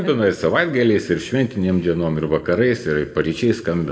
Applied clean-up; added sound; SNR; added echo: none; none; none; reverberation time 1.5 s.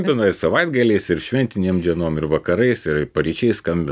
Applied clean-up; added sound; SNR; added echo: none; none; none; none.